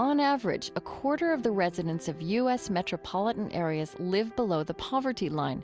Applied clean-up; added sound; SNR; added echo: none; none; none; none.